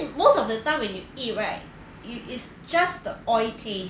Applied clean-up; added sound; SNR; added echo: none; none; none; none.